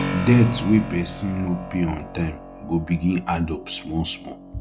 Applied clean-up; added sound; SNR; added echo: none; Keyboard (musical); 11 dB; none.